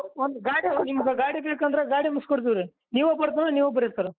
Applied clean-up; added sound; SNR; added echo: neural mask model Resemble Enhance denoiser.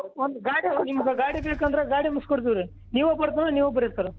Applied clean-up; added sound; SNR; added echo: none; Idling / Engine starting / Car; 19 dB; none.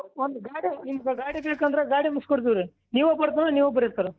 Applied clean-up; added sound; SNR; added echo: neural mask model DeepFilterNet 3.